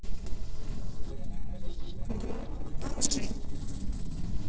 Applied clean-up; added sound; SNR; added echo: neural separator model SepFormer DNS4.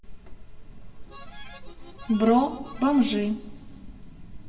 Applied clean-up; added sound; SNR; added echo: none; Harmonica; 20 dB; reverberation time 2.1 s.